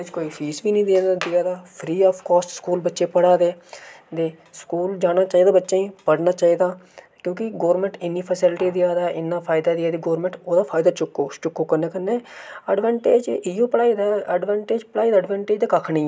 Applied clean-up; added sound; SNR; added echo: none; none; none; none.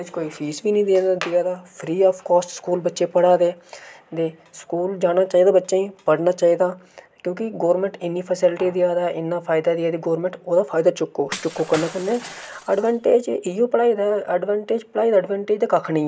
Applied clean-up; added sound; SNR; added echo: none; Shatter / Crushing; 15 dB; none.